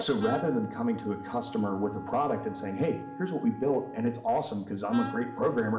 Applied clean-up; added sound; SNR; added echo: none; Wind instrument, woodwind instrument; 12 dB; reverberation time 0.8 s.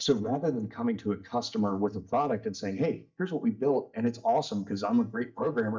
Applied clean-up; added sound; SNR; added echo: neural mask model DeepFilterNet 3.